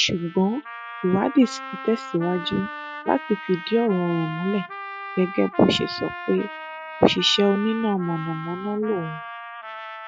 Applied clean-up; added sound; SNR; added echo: classical method log-MMSE.